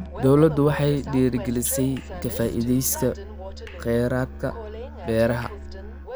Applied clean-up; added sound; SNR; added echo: none; Train + Musical instrument; 11 dB; none.